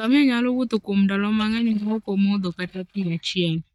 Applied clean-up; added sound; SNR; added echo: neural mask model DeepFilterNet 3.